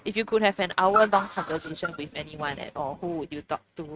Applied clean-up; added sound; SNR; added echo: neural mask model RNNoise.